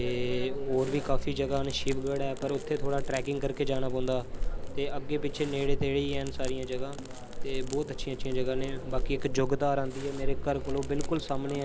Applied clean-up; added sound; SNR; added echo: none; Crackle; 0 dB; none.